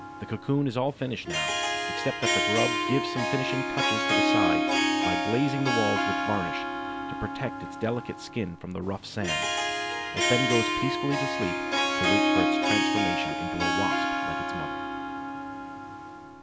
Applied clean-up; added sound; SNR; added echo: none; Harp; -4 dB; none.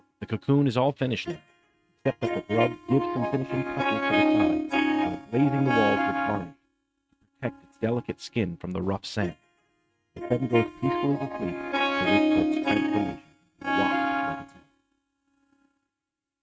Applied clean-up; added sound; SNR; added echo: neural mask model RNNoise.